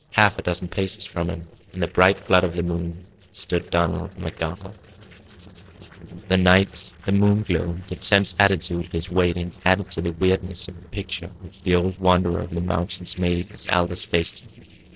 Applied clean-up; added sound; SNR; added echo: neural separator model SepFormer DNS4.